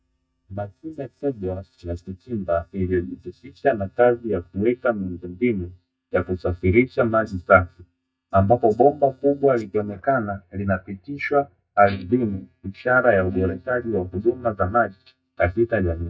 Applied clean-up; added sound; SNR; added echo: neural mask model DeepFilterNet 3.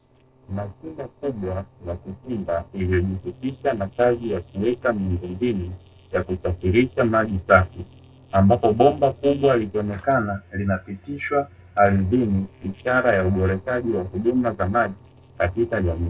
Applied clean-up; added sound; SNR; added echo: neural separator model SepFormer DNS4.